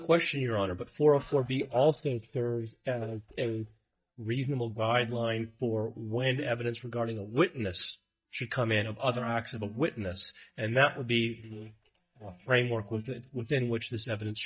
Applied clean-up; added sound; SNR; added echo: neural mask model DeepFilterNet 3.